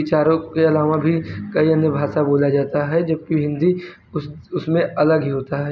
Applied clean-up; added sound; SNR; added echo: none; none; none; none.